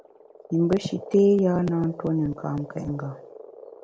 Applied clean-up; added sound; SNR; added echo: none; Frog; 19 dB; none.